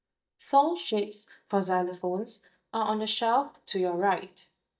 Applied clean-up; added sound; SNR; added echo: neural mask model DeepFilterNet 3.